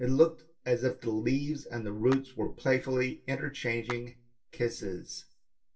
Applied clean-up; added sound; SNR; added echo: none; Clapping; 19 dB; reverberation time 0.2 s.